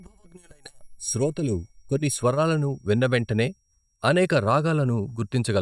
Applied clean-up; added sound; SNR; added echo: neural mask model DeepFilterNet 3.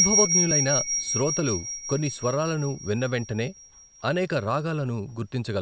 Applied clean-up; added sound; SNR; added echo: none; Bell; 1 dB; none.